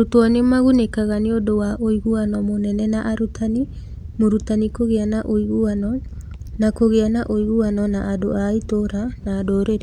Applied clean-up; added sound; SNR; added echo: none; Wind / Boat, Water vehicle; 13 dB; none.